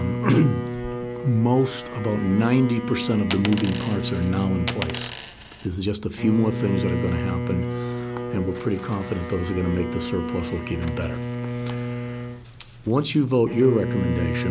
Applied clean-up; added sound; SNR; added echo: none; Coin (dropping) + Bowed string instrument; 5 dB; none.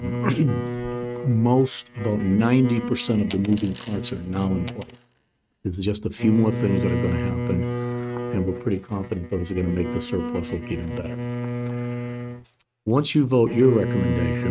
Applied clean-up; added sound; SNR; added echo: neural mask model RNNoise.